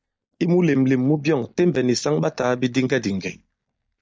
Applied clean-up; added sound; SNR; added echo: neural mask model DeepFilterNet 3.